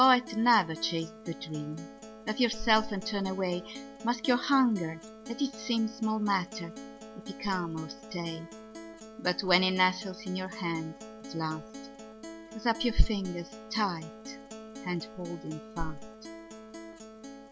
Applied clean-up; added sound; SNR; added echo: none; Acoustic guitar; 14 dB; none.